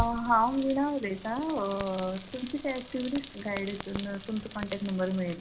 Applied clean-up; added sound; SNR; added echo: none; Rain; 4 dB; reverberation time 0.4 s.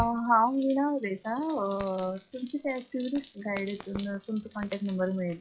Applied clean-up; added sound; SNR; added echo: classical method WPE with log-MMSE.